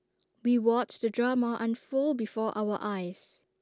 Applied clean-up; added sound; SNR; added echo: none; none; none; none.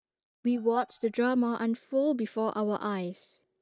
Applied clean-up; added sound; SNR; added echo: neural mask model DeepFilterNet 3.